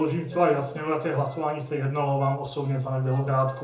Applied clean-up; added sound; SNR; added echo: neural separator model SepFormer DNS4.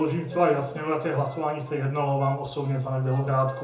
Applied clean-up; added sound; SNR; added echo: none; Wind instrument, woodwind instrument; 19 dB; reverberation time 0.6 s.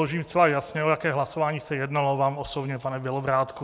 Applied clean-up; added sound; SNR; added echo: none; none; none; none.